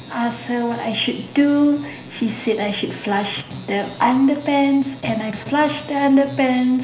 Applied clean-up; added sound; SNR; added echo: none; none; none; reverberation time 0.5 s.